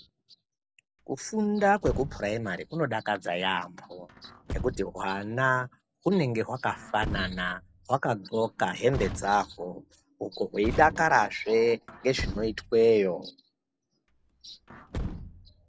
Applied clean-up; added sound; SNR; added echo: none; Truck; 12 dB; none.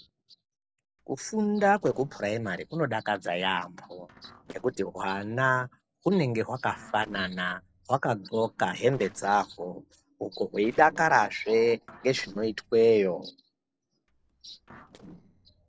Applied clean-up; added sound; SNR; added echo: neural separator model SepFormer DNS4.